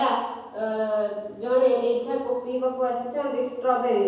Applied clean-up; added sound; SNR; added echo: none; none; none; reverberation time 1.1 s.